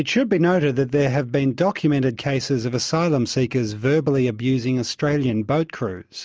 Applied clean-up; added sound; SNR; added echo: none; none; none; none.